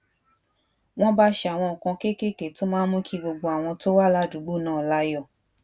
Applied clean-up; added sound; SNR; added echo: none; none; none; none.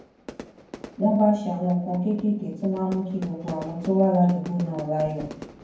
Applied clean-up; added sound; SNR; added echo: none; Fire / Fireworks; 17 dB; reverberation time 0.9 s.